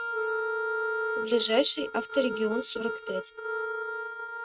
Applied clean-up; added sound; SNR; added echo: neural mask model RNNoise.